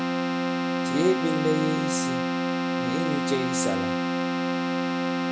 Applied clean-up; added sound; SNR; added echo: none; Keyboard (musical); -5 dB; none.